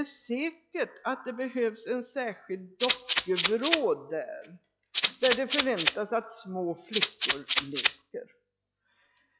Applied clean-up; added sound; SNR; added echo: classical method log-MMSE.